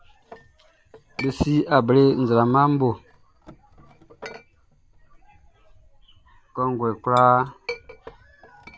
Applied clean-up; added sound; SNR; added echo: none; Chink, clink; 20 dB; none.